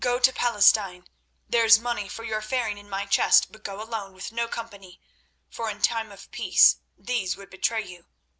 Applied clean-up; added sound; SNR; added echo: none; none; none; none.